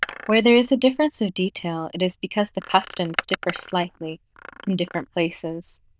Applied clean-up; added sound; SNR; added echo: neural diffusion model UNIVERSE++.